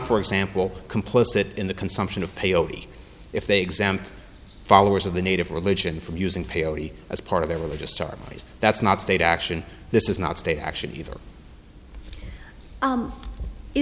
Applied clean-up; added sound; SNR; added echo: none; none; none; none.